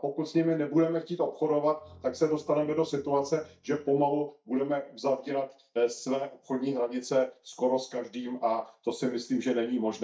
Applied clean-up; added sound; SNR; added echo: neural mask model DeepFilterNet 3.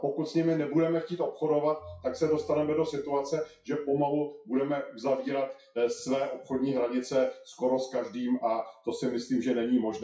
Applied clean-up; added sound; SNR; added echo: classical method WPE with log-MMSE.